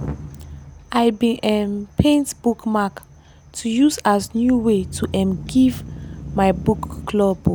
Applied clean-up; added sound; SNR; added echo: none; Engine starting / Accelerating, revving, vroom / Motor vehicle (road); 15 dB; none.